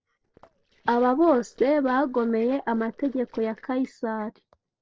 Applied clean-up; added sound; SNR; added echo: neural separator model SepFormer DNS4.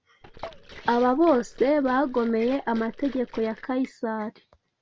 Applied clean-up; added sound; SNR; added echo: none; Liquid; 18 dB; none.